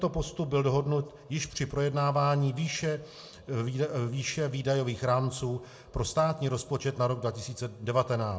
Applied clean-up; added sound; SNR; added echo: none; none; none; reverberation time 0.2 s.